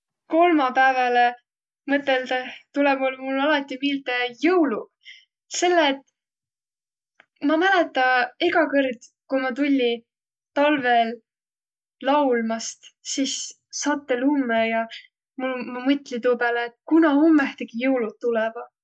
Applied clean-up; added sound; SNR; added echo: none; none; none; none.